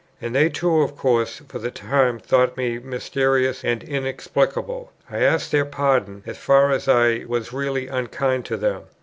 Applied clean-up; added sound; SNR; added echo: none; none; none; none.